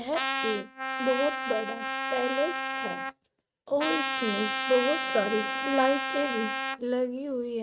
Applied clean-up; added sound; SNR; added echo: neural mask model RNNoise.